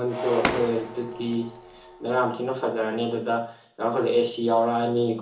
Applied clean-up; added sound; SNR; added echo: none; Shatter; 9 dB; reverberation time 0.8 s.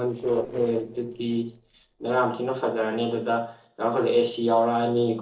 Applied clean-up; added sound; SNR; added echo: neural separator model SepFormer DNS4.